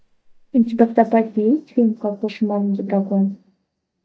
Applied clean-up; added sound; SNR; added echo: neural mask model DeepFilterNet 3.